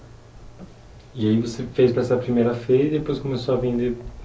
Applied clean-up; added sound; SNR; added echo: none; none; none; none.